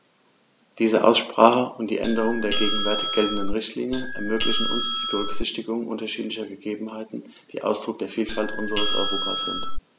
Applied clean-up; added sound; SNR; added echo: none; Doorbell; -1 dB; none.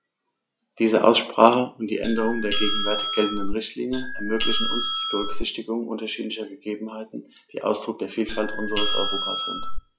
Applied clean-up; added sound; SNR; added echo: classical method log-MMSE.